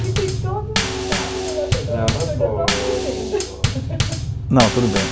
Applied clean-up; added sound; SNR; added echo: none; Bass drum / Snare drum / Drum kit; -1 dB; none.